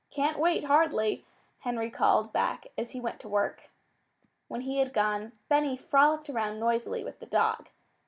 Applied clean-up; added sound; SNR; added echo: none; none; none; none.